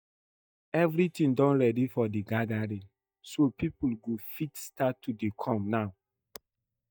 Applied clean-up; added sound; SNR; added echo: neural mask model DeepFilterNet 3.